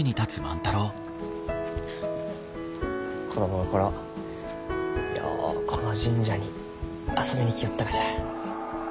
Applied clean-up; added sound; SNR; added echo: none; none; none; none.